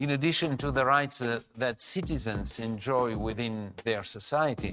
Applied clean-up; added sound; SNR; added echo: neural mask model RNNoise.